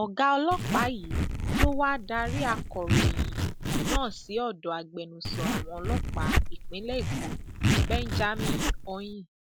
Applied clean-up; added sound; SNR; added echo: none; Zipper (clothing); -4 dB; none.